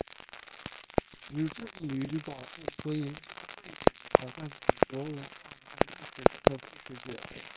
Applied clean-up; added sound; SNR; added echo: neural separator model SepFormer WHAMR!.